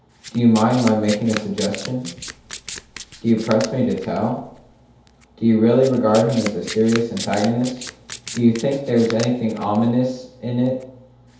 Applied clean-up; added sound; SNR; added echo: none; Domestic sounds, home sounds; 16 dB; reverberation time 0.8 s.